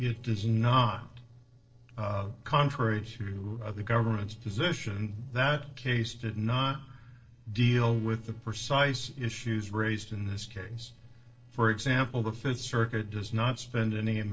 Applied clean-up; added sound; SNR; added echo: neural separator model SepFormer DNS4.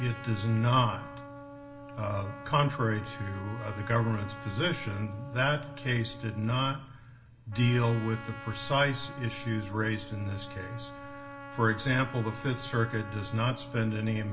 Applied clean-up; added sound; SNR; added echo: none; Trumpet; 14 dB; reverberation time 0.2 s.